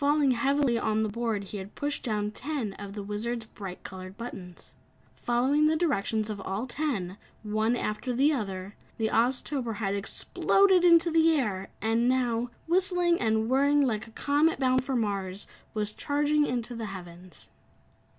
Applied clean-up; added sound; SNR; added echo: none; none; none; none.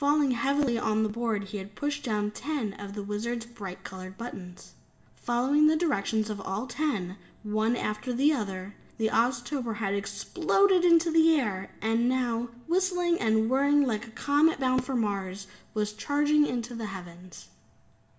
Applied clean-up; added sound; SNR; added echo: none; none; none; reverberation time 0.7 s.